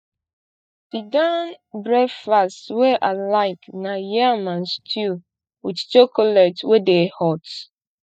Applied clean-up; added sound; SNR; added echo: neural mask model DeepFilterNet 3.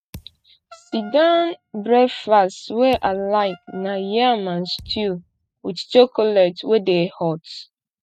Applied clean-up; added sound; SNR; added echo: neural mask model RNNoise.